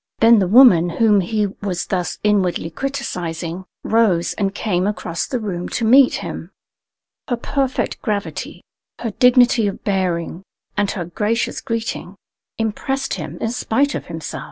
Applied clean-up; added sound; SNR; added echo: none; none; none; none.